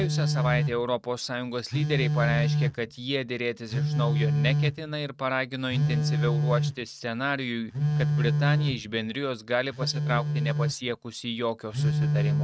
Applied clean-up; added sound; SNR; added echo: neural mask model RNNoise.